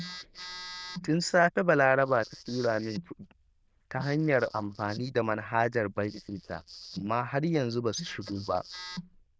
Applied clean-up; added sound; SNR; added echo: neural diffusion model UNIVERSE++.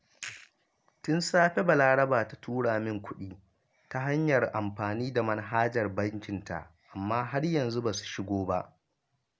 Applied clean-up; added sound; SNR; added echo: none; none; none; none.